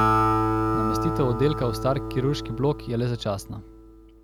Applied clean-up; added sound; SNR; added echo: none; Acoustic guitar; -1 dB; none.